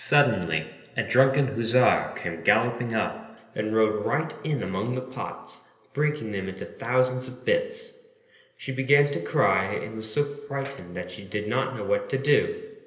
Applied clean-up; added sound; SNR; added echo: none; none; none; reverberation time 1.4 s.